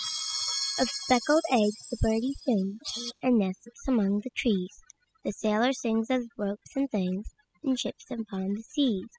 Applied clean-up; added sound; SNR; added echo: classical method spectral subtraction.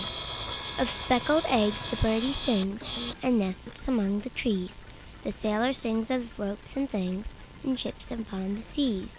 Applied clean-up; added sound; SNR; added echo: none; Camera; 5 dB; none.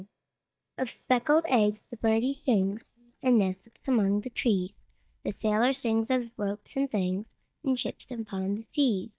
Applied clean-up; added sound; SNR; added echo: neural mask model DeepFilterNet 3.